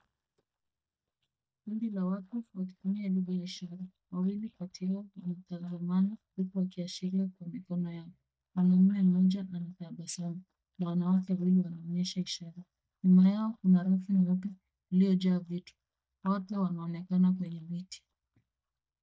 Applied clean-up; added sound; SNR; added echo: neural mask model DeepFilterNet 3.